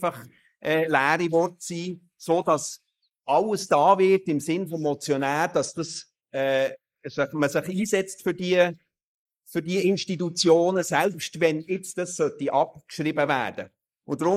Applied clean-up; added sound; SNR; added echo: neural mask model Resemble Enhance denoiser.